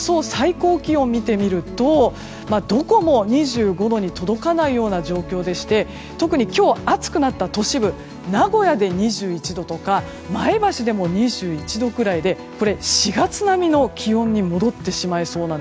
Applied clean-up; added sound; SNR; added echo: none; none; none; none.